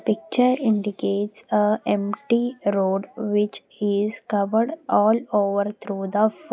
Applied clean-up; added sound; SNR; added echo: none; none; none; none.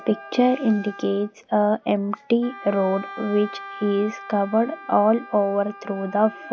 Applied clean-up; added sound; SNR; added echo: none; Wind instrument, woodwind instrument; 17 dB; none.